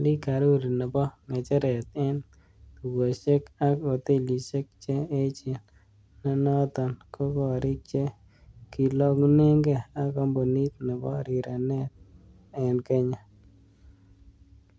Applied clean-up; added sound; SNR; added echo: none; none; none; none.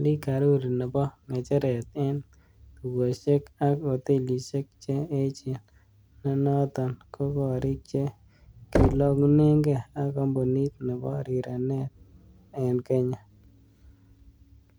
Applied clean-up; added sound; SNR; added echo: none; Knock; 4 dB; none.